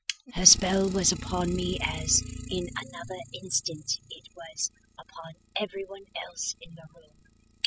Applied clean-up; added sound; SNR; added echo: classical method spectral subtraction.